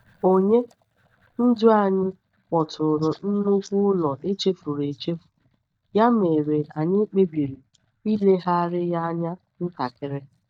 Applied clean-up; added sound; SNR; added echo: neural mask model DeepFilterNet 3.